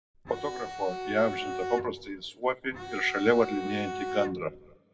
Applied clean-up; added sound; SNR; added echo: none; Bowed string instrument; 6 dB; reverberation time 1.0 s.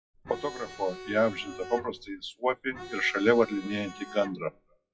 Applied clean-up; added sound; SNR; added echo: classical method WPE with log-MMSE.